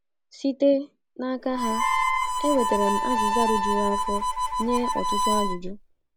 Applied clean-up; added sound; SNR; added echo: none; Harmonica + Wind instrument, woodwind instrument; -1 dB; none.